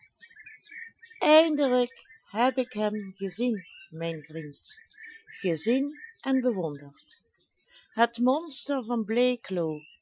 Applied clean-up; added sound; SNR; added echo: classical method Wiener filter.